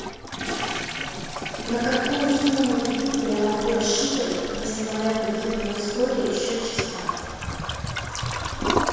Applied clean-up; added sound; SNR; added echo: none; Toilet flush; 4 dB; reverberation time 2.2 s.